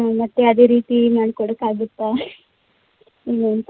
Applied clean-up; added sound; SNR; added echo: none; none; none; none.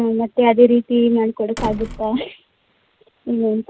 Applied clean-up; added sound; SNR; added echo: none; Slam; 16 dB; none.